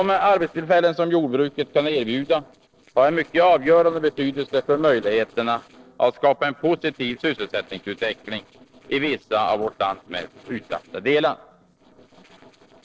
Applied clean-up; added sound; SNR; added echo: neural separator model SepFormer DNS4.